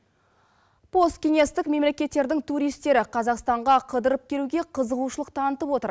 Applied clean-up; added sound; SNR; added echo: none; none; none; none.